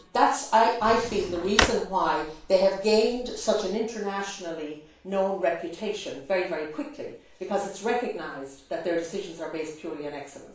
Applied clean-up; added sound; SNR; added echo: none; Drawer open or close; 5 dB; reverberation time 0.4 s.